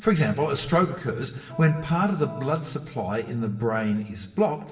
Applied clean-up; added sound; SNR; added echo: none; Wind instrument, woodwind instrument; 17 dB; reverberation time 1.0 s.